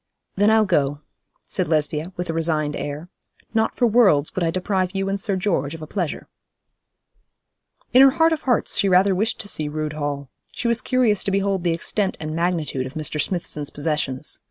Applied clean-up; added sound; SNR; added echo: none; none; none; none.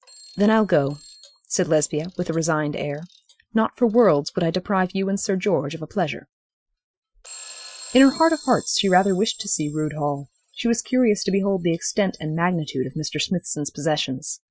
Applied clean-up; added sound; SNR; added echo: classical method Wiener filter.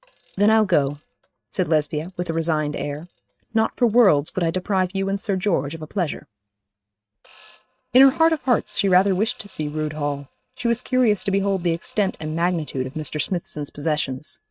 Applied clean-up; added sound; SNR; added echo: neural mask model RNNoise.